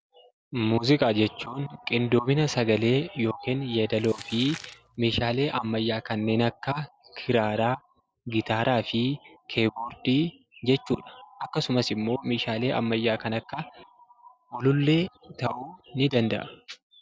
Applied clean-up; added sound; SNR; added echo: none; Crumpling, crinkling; 20 dB; none.